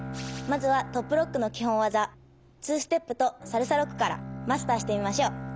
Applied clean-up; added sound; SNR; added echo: none; Bowed string instrument; 11 dB; none.